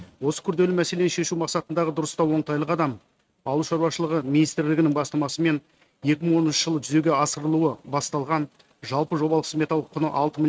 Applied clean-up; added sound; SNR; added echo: neural mask model RNNoise.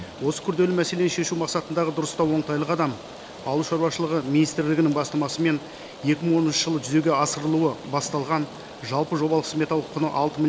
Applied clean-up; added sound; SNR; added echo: none; Rain; 16 dB; none.